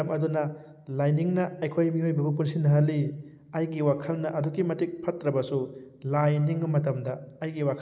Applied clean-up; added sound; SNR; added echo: none; none; none; none.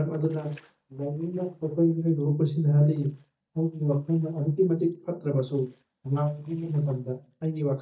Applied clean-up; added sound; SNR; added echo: neural mask model DeepFilterNet 3.